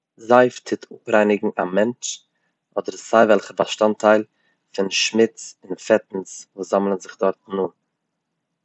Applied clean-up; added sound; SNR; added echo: none; none; none; none.